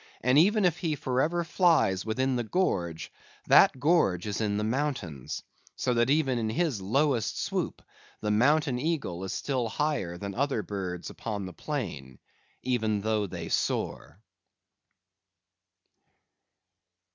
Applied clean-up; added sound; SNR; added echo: none; none; none; none.